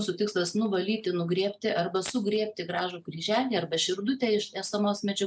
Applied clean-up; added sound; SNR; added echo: none; none; none; none.